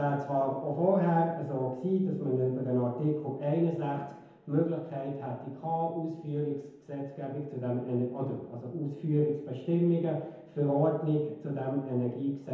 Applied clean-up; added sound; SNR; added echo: none; none; none; reverberation time 1.0 s.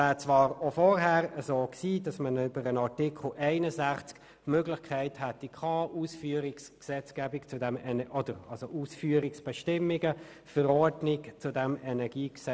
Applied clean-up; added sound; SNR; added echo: none; none; none; none.